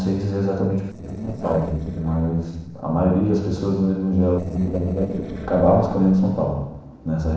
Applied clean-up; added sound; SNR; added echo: neural separator model SepFormer DNS4.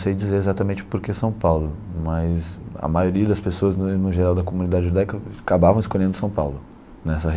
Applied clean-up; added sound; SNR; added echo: none; none; none; none.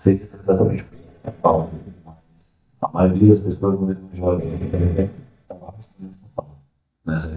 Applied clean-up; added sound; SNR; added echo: neural mask model DeepFilterNet 3.